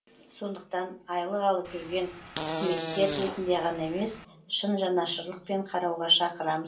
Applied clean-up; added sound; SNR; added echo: none; Fart; 7 dB; reverberation time 0.3 s.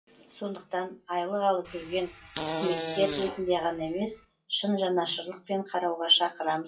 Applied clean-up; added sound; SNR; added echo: classical method WPE with log-MMSE.